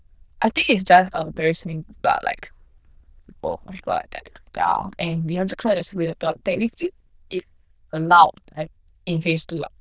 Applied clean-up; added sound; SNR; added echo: neural diffusion model UNIVERSE++.